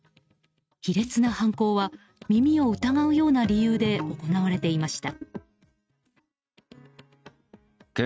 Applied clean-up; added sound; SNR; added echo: neural mask model RNNoise.